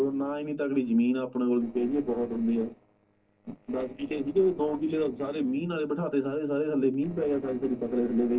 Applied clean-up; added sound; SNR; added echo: neural separator model SepFormer DNS4.